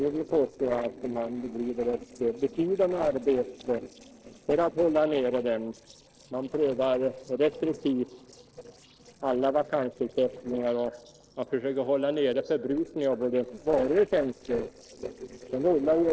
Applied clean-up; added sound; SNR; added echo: neural separator model SepFormer DNS4.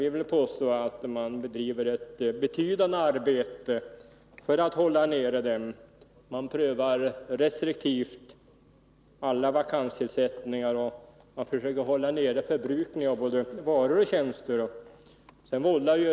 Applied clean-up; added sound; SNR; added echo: none; none; none; none.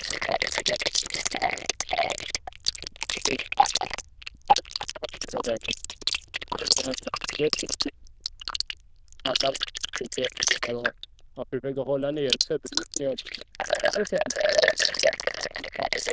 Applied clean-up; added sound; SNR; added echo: neural diffusion model UNIVERSE++.